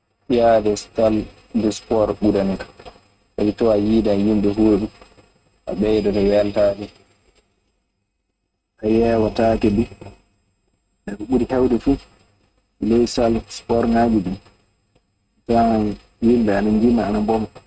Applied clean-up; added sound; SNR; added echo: neural mask model RNNoise.